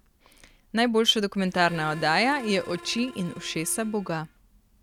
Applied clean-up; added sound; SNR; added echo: none; Harmonica; 18 dB; none.